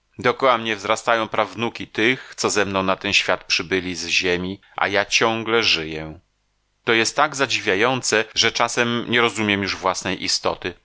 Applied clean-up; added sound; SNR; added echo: none; none; none; none.